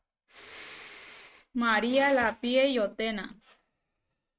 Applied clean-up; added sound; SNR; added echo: neural mask model RNNoise.